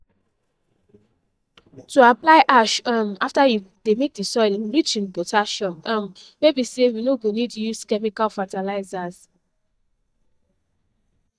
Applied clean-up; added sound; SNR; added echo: neural mask model DeepFilterNet 3.